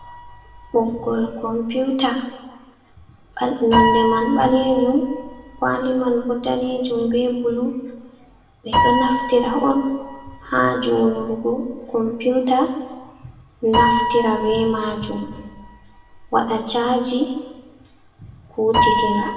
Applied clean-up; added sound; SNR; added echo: none; Piano; 5 dB; reverberation time 1.1 s.